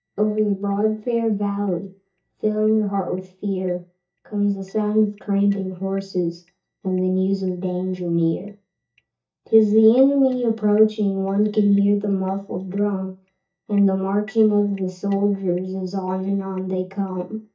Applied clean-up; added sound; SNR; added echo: neural mask model DeepFilterNet 3.